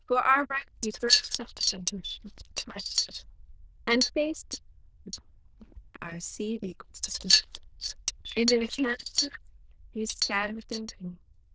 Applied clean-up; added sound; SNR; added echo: neural diffusion model UNIVERSE++.